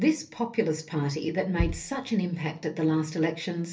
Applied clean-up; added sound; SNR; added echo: none; Bass drum; 9 dB; reverberation time 0.3 s.